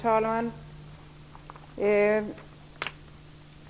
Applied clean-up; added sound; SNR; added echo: none; Wood; 18 dB; none.